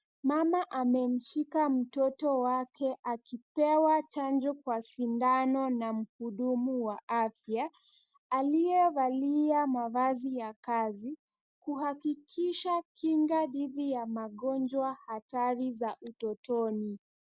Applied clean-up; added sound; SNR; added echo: none; none; none; none.